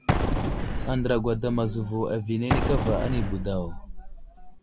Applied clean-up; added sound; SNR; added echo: none; Explosion; 0 dB; none.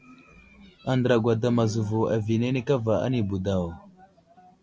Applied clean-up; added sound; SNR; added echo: none; none; none; none.